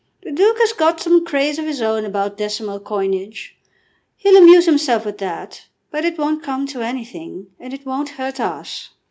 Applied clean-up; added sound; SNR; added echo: none; none; none; none.